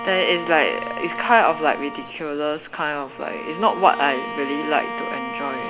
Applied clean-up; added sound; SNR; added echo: none; Bowed string instrument; 9 dB; none.